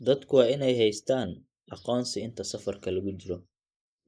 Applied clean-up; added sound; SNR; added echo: neural mask model Resemble Enhance denoiser.